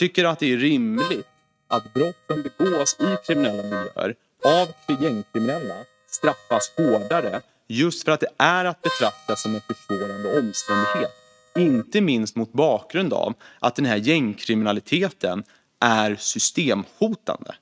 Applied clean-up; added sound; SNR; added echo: neural mask model RNNoise.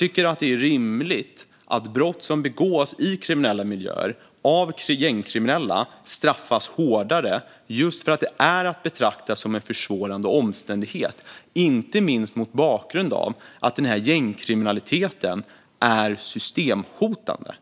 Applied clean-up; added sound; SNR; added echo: none; none; none; none.